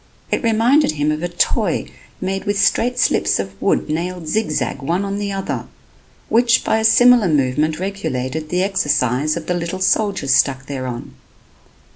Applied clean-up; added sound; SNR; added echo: none; none; none; none.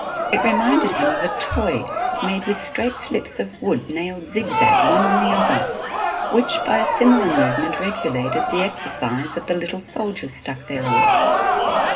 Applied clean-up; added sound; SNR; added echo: none; Crowd; -1 dB; reverberation time 0.2 s.